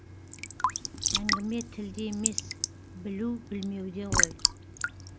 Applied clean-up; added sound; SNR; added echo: none; Raindrop / Drip / Trickle, dribble; -5 dB; none.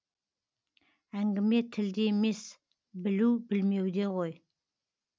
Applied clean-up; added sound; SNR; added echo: none; none; none; none.